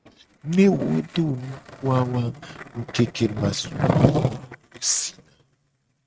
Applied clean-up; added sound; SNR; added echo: neural mask model RNNoise.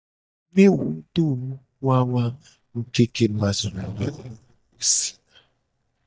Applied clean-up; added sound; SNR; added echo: neural mask model DeepFilterNet 3.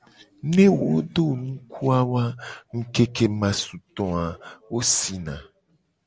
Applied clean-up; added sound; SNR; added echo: none; none; none; none.